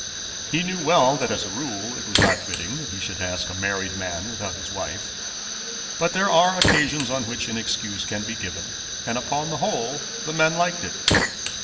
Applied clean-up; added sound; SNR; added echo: none; Fire; 1 dB; reverberation time 2.1 s.